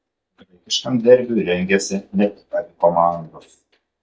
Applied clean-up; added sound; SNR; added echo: neural mask model DeepFilterNet 3.